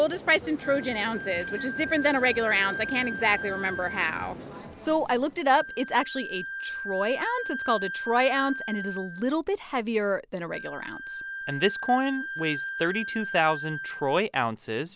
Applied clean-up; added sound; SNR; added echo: none; Wind instrument, woodwind instrument; 9 dB; none.